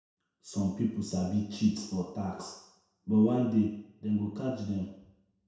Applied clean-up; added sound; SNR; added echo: none; none; none; reverberation time 0.7 s.